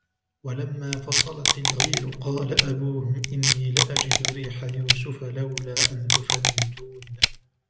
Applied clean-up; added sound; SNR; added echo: none; Packing tape, duct tape; -3 dB; none.